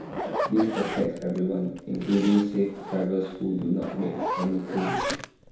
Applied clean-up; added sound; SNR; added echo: none; Zipper (clothing); 7 dB; reverberation time 2.2 s.